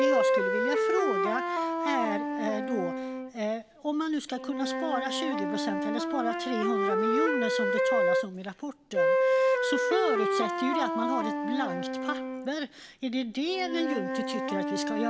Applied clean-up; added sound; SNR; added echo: none; Wind instrument, woodwind instrument; -4 dB; none.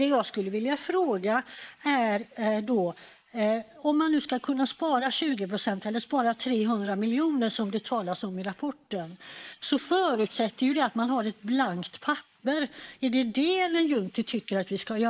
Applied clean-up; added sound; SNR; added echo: neural mask model Resemble Enhance denoiser.